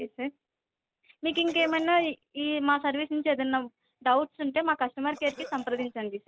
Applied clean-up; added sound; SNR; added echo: none; Cough; 16 dB; none.